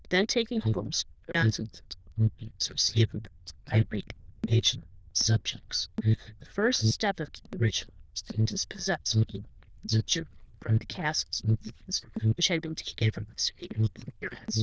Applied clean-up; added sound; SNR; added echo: neural diffusion model UNIVERSE++.